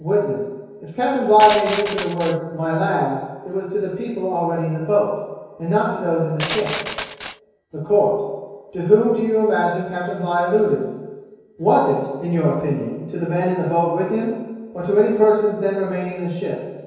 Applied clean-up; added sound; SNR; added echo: none; Glass; 11 dB; reverberation time 1.2 s.